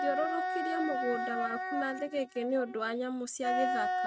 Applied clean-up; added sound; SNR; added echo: neural mask model RNNoise.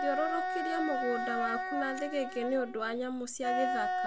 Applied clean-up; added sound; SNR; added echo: none; Wind instrument, woodwind instrument; 0 dB; none.